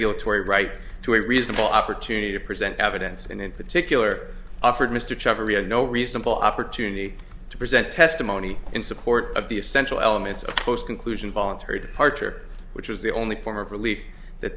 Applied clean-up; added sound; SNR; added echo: none; none; none; none.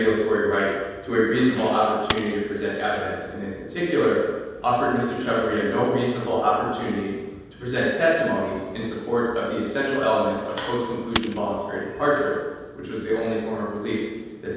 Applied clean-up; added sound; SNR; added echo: none; Coin (dropping); 4 dB; reverberation time 1.2 s.